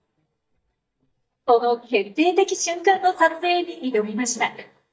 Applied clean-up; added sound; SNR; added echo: neural mask model DeepFilterNet 3.